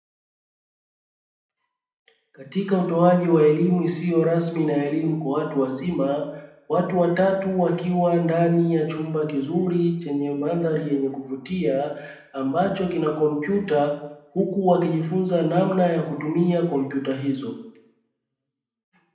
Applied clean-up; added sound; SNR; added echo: none; none; none; reverberation time 0.7 s.